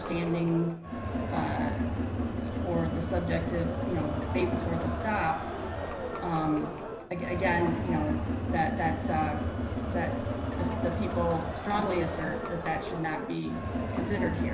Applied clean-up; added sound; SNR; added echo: none; Crowd; 0 dB; reverberation time 0.9 s.